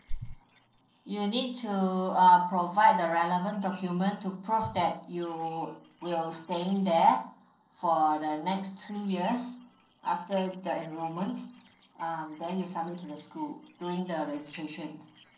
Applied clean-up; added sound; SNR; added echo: neural separator model SepFormer DNS4.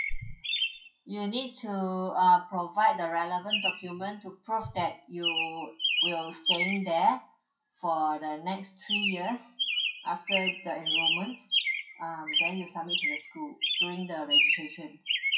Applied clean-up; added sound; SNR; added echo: classical method WPE with log-MMSE.